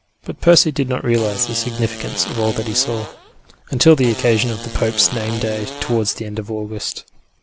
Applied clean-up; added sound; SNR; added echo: none; Fart; 12 dB; none.